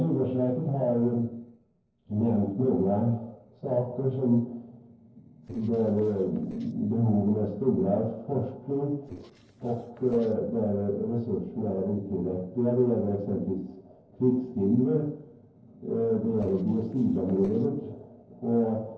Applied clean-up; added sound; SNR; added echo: neural separator model SepFormer DNS4.